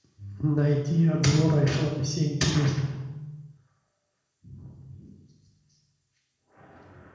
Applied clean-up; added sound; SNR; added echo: none; none; none; reverberation time 1.0 s.